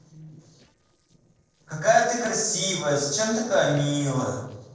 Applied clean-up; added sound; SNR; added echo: neural separator model SepFormer DNS4.